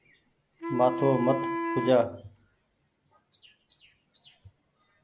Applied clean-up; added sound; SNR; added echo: none; Wind instrument, woodwind instrument; 3 dB; none.